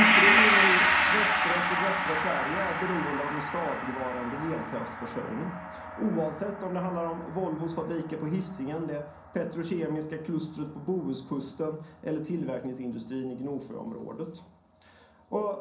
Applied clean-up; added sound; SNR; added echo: none; Gong; -3 dB; reverberation time 0.6 s.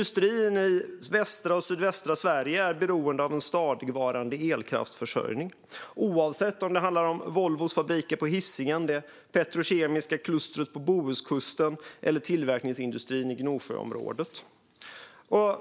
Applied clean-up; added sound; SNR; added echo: none; none; none; none.